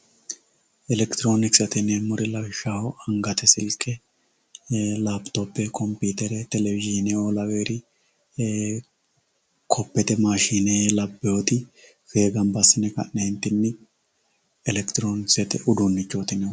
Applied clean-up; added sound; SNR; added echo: none; none; none; none.